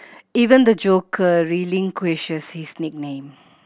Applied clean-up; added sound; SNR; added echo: none; none; none; none.